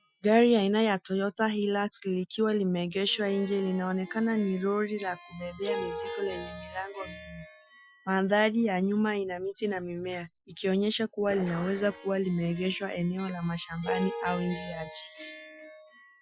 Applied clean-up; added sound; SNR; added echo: classical method Wiener filter.